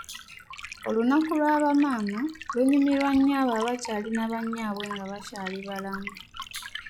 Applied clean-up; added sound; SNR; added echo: classical method log-MMSE.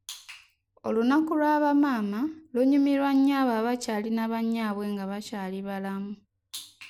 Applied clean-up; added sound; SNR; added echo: none; none; none; none.